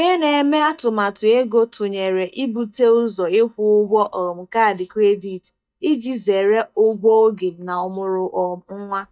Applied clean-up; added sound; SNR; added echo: neural mask model DeepFilterNet 3.